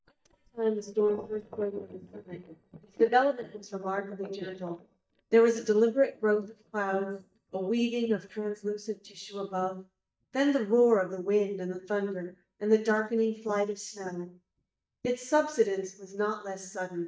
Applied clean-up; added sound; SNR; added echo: neural mask model DeepFilterNet 3.